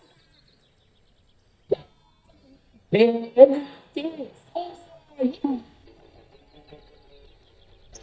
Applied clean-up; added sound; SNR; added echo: neural mask model DeepFilterNet 3.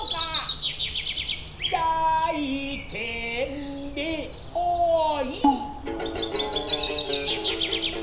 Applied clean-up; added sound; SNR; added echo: none; Breathing; 1 dB; reverberation time 0.5 s.